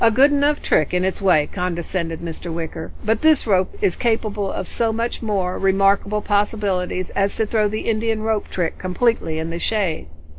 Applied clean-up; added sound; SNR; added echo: none; none; none; none.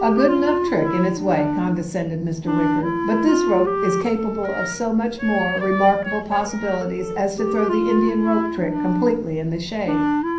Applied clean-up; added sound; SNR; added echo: none; Wind instrument, woodwind instrument; 2 dB; reverberation time 0.6 s.